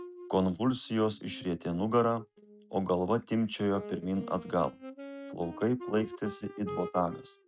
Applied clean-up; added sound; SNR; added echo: neural mask model RNNoise.